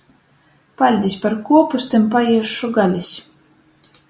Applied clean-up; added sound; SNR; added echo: none; none; none; none.